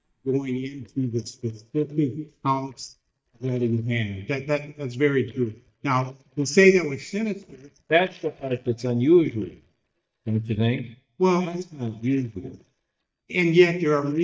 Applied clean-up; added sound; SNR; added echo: neural mask model DeepFilterNet 3.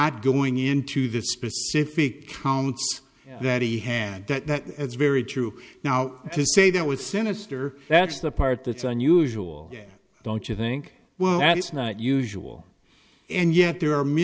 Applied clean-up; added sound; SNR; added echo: none; none; none; none.